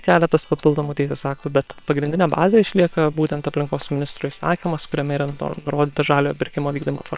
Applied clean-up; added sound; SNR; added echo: neural separator model SepFormer WHAM!.